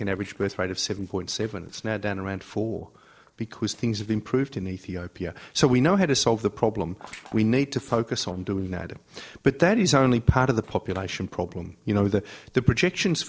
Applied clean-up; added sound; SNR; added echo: neural separator model SepFormer DNS4.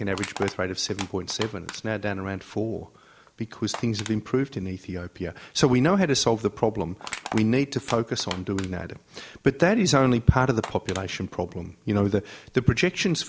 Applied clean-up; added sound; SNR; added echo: none; Crushing; 17 dB; none.